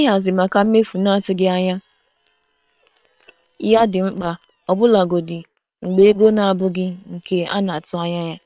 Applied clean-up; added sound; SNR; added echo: neural separator model SepFormer WHAM!.